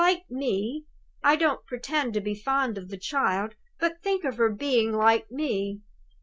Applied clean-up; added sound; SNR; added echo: none; none; none; none.